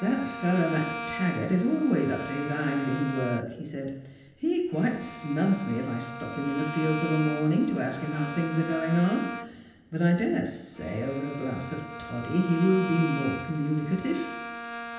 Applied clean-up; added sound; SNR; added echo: none; Bowed string instrument; 11 dB; reverberation time 0.9 s.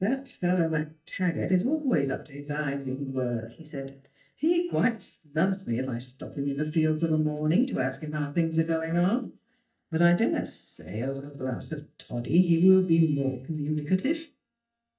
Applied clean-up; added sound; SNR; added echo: neural mask model DeepFilterNet 3.